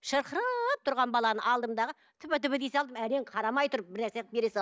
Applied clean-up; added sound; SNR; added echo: none; none; none; none.